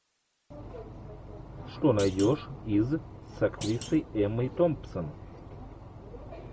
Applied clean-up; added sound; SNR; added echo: none; Thump, thud; 16 dB; none.